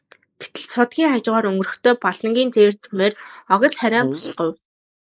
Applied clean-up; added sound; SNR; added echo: neural mask model Resemble Enhance denoiser.